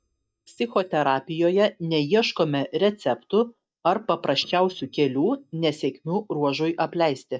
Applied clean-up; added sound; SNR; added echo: neural mask model DeepFilterNet 3.